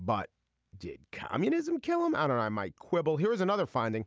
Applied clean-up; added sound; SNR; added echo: none; none; none; none.